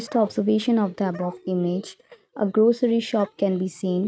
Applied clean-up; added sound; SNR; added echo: neural mask model RNNoise.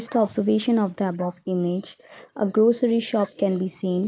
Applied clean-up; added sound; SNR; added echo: neural mask model Resemble Enhance denoiser.